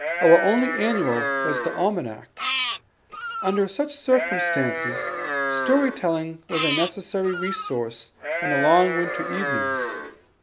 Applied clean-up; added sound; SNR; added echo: none; Livestock, farm animals, working animals; 3 dB; none.